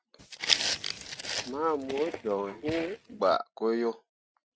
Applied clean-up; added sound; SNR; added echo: neural mask model RNNoise.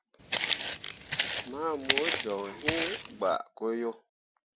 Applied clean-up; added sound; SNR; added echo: none; Walk, footsteps; -5 dB; none.